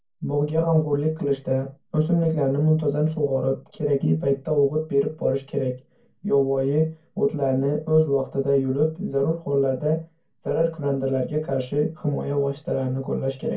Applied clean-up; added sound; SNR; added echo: none; none; none; reverberation time 0.2 s.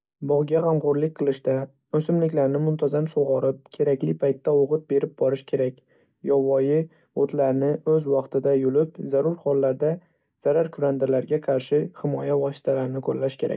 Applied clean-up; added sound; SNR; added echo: none; none; none; none.